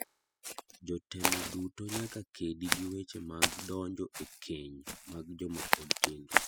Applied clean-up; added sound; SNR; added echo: classical method spectral subtraction.